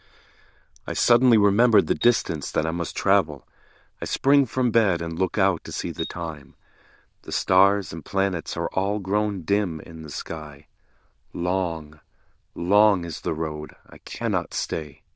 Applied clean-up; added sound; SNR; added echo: neural diffusion model UNIVERSE++.